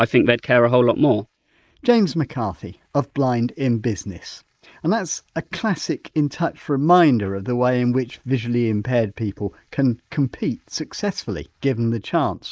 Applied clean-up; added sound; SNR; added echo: neural mask model Resemble Enhance denoiser.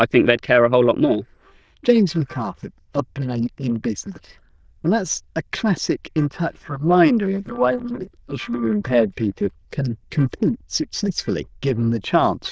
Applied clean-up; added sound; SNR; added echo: neural diffusion model UNIVERSE++.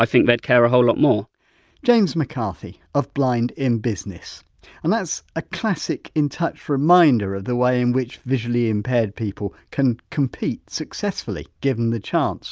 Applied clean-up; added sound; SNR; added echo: none; none; none; none.